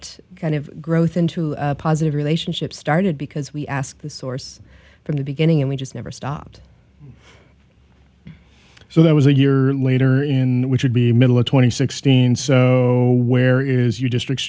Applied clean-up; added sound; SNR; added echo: none; none; none; none.